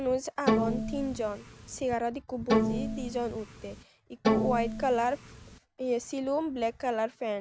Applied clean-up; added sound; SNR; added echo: none; Bowed string instrument; -1 dB; none.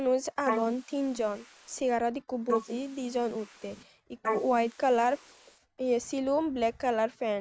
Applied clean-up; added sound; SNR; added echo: neural mask model Resemble Enhance denoiser.